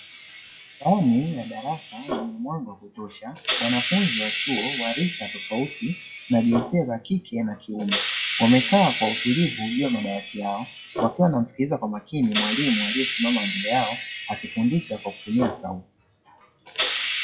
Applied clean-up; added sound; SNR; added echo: classical method WPE with log-MMSE.